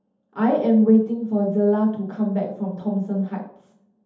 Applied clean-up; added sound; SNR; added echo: none; none; none; reverberation time 0.6 s.